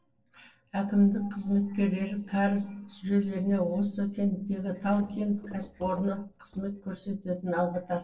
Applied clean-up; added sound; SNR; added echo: neural separator model SepFormer DNS4.